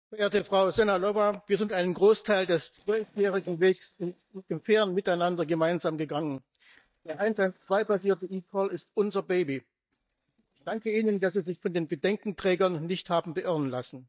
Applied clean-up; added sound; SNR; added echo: neural mask model DeepFilterNet 3.